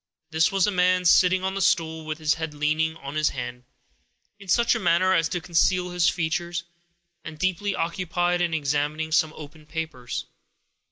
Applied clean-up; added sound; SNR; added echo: none; none; none; none.